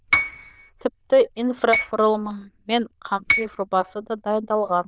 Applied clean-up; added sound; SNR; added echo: neural diffusion model UNIVERSE++.